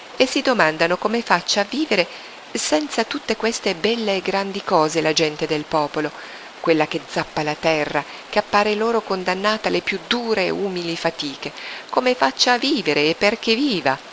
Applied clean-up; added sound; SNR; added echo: none; Rain; 19 dB; none.